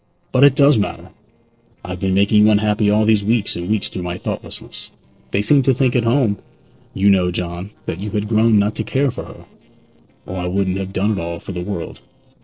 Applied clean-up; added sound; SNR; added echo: neural separator model SepFormer DNS4.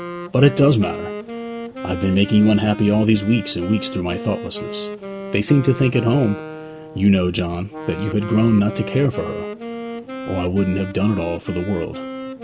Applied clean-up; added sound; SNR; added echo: none; Wind instrument, woodwind instrument; 11 dB; none.